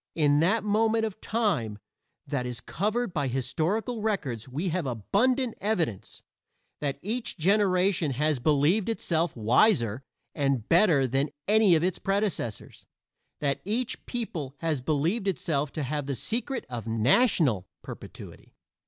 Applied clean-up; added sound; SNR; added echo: none; none; none; none.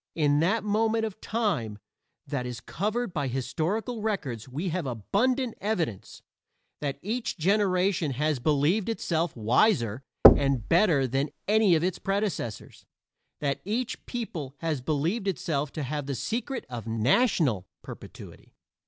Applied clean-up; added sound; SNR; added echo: none; Knock; -2 dB; none.